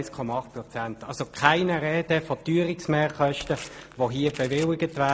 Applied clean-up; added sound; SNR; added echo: none; Tearing; 18 dB; none.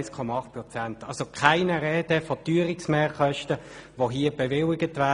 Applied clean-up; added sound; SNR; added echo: none; none; none; none.